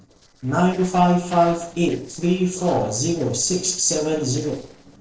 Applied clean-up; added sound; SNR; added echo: neural separator model SepFormer DNS4.